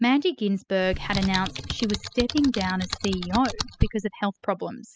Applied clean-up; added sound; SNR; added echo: classical method spectral subtraction.